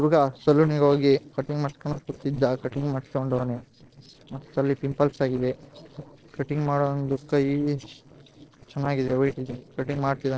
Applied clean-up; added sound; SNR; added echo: neural separator model SepFormer DNS4.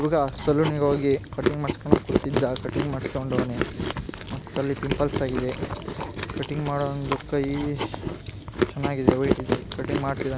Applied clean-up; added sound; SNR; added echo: none; Chewing, mastication; 1 dB; none.